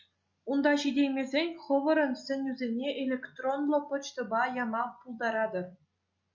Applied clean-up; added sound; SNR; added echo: none; none; none; none.